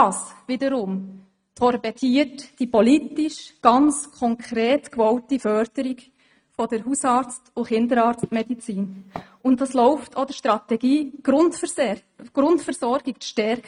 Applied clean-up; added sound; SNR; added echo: neural mask model RNNoise.